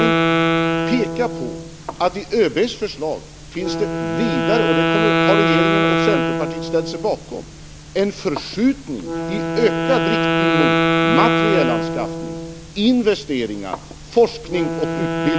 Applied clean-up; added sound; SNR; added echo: none; Wind instrument, woodwind instrument; -1 dB; none.